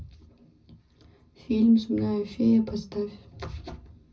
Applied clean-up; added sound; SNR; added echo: none; none; none; reverberation time 0.4 s.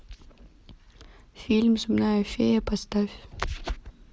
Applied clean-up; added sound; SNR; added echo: none; none; none; none.